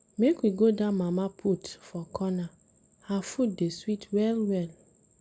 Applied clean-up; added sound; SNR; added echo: none; none; none; none.